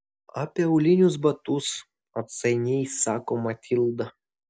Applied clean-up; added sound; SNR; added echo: none; none; none; none.